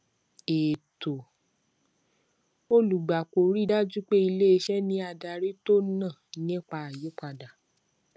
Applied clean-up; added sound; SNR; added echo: none; none; none; none.